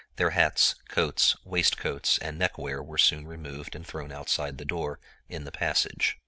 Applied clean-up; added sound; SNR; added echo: none; none; none; none.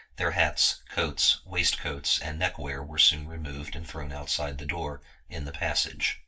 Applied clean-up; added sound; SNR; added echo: none; none; none; reverberation time 0.2 s.